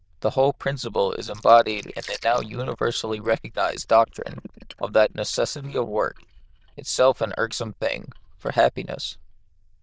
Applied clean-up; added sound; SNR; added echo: neural diffusion model UNIVERSE++.